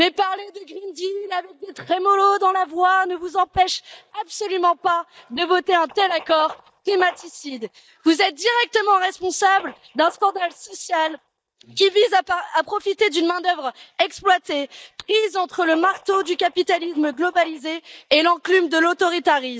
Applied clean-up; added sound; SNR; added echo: neural mask model DeepFilterNet 3.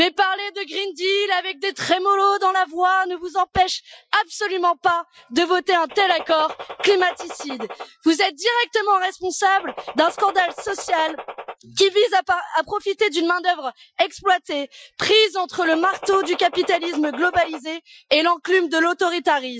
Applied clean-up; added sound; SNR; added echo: classical method Wiener filter.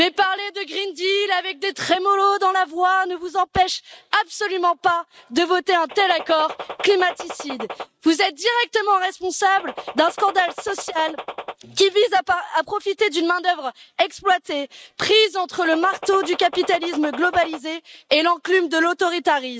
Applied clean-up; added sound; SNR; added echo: neural mask model RNNoise.